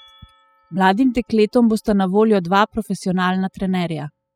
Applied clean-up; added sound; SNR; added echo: classical method spectral subtraction.